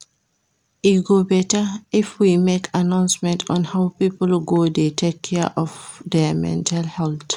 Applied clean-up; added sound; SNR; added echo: none; none; none; none.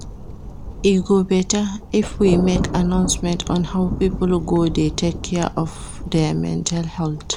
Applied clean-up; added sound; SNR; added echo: none; Thunder; 9 dB; none.